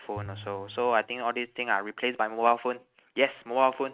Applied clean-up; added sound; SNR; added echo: neural mask model RNNoise.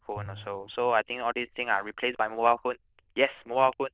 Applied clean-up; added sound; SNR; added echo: neural diffusion model UNIVERSE++.